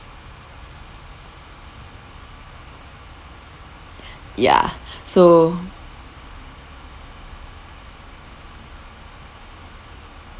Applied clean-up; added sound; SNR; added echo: none; none; none; none.